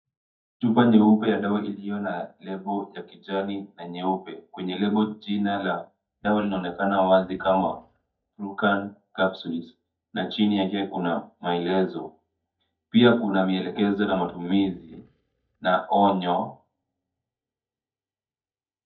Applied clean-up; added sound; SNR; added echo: neural mask model DeepFilterNet 3.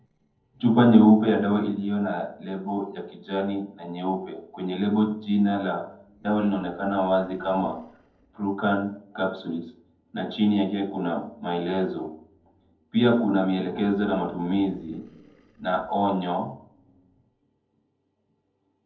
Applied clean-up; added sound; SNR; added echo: neural separator model SepFormer DNS4.